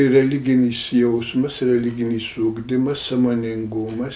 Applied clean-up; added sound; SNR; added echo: none; none; none; none.